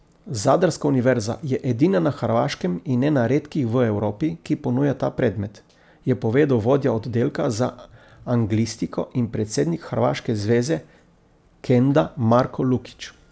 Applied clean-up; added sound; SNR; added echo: none; none; none; none.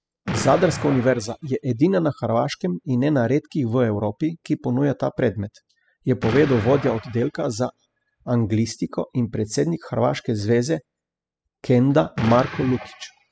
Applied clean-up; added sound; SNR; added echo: classical method spectral subtraction.